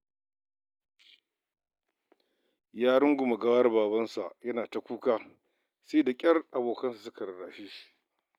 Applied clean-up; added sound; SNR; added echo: none; none; none; none.